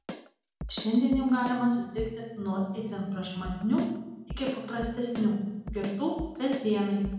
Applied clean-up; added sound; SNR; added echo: none; Drum kit; 13 dB; reverberation time 0.9 s.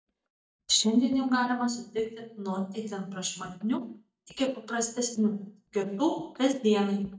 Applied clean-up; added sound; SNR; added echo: neural mask model DeepFilterNet 3.